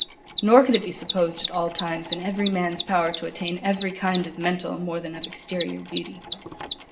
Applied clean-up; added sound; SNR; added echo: none; Mechanisms; 7 dB; reverberation time 0.7 s.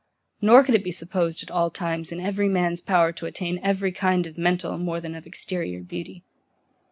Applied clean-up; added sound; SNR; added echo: none; none; none; none.